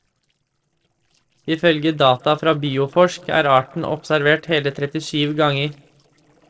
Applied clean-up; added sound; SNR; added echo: neural separator model SepFormer DNS4.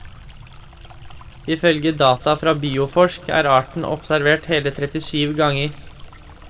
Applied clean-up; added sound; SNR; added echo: none; Stream; 18 dB; reverberation time 1.3 s.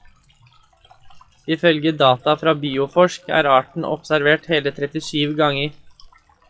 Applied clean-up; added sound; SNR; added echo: classical method WPE with log-MMSE.